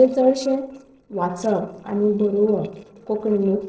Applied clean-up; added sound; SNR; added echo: neural separator model SepFormer DNS4.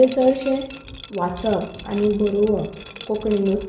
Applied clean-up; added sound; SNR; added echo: none; Liquid; 13 dB; reverberation time 0.9 s.